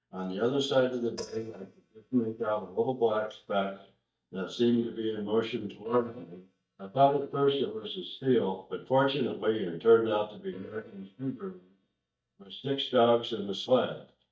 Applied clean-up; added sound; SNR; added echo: neural mask model DeepFilterNet 3.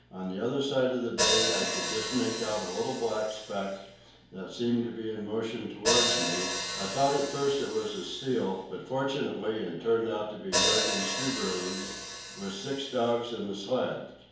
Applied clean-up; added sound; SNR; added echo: none; Hi-hat; 3 dB; reverberation time 1.0 s.